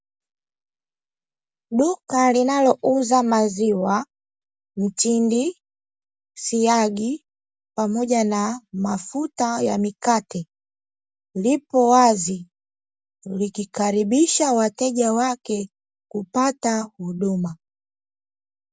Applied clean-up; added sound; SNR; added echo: none; none; none; none.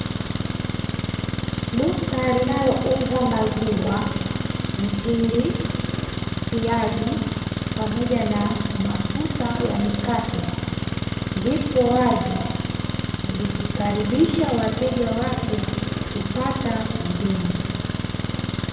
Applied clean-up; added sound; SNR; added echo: none; Engine; 0 dB; reverberation time 1.1 s.